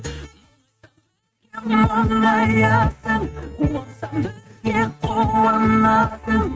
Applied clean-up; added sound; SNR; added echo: neural mask model RNNoise.